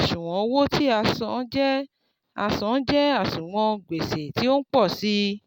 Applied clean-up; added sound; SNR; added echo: none; none; none; none.